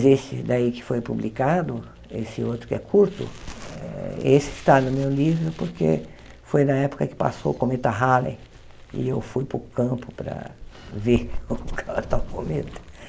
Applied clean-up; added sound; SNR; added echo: none; none; none; none.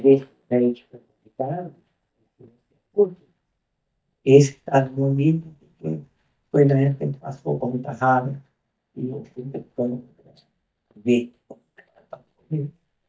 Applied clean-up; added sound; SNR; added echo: neural mask model DeepFilterNet 3.